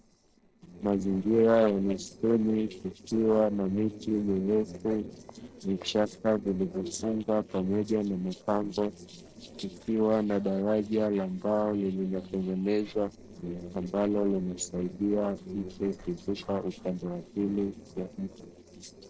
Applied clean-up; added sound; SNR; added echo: neural separator model SepFormer DNS4.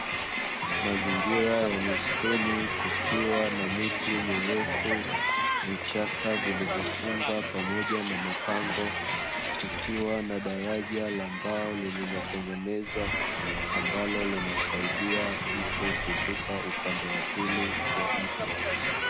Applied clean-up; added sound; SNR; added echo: none; Crowd; -3 dB; none.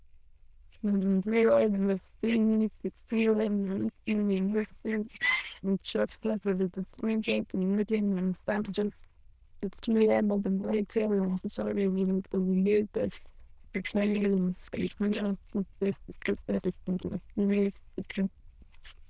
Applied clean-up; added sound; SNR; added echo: neural diffusion model UNIVERSE++.